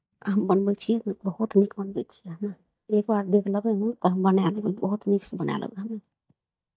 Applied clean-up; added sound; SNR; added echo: neural mask model DeepFilterNet 3.